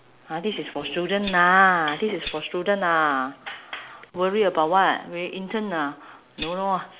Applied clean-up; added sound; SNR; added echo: none; Tambourine; 14 dB; none.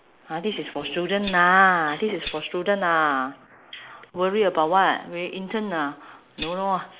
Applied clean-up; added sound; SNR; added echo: neural mask model Resemble Enhance denoiser.